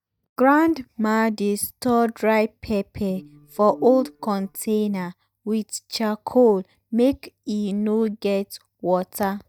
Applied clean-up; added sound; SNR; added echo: neural mask model DeepFilterNet 3.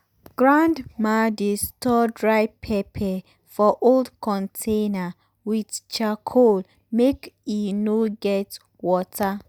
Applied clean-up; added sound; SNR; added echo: none; none; none; none.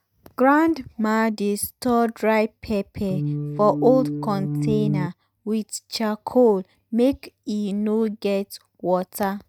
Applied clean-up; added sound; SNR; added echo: neural mask model RNNoise.